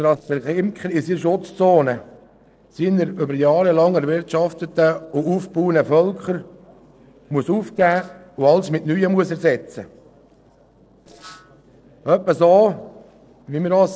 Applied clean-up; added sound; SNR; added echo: neural separator model SepFormer DNS4.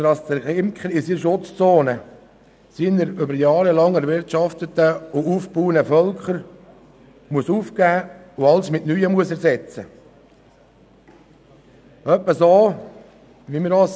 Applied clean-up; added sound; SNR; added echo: none; none; none; none.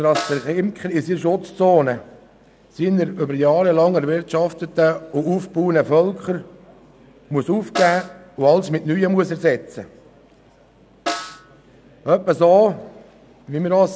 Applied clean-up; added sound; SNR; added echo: none; Snare drum; 13 dB; none.